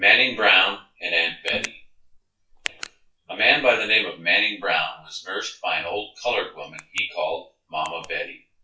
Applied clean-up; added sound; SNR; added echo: classical method WPE with log-MMSE.